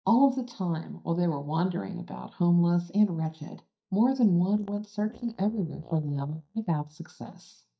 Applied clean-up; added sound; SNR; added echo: neural mask model DeepFilterNet 3.